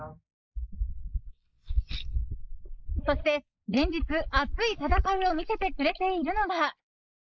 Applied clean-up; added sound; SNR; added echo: neural mask model Resemble Enhance denoiser.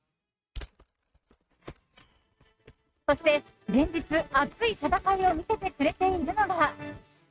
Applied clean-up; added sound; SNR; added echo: neural mask model RNNoise.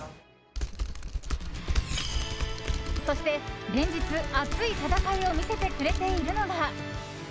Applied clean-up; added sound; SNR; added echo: none; Typing; 0 dB; none.